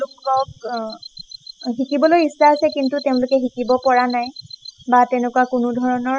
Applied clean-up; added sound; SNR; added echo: classical method spectral subtraction.